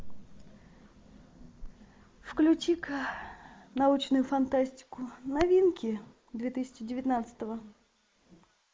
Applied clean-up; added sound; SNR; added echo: neural mask model Resemble Enhance denoiser.